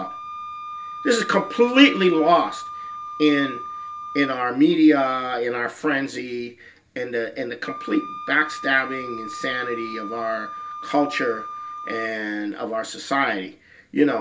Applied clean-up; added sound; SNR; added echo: none; Wind instrument, woodwind instrument; 13 dB; reverberation time 0.1 s.